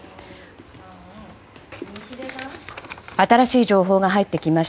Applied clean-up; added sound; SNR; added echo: none; none; none; none.